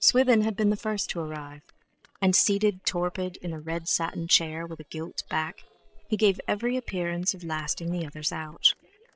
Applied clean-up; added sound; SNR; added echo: neural separator model SepFormer DNS4.